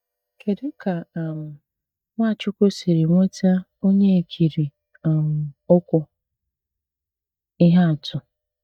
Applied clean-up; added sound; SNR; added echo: neural mask model DeepFilterNet 3.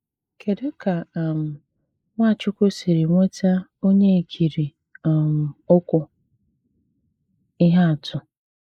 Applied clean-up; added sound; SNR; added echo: neural mask model Resemble Enhance denoiser.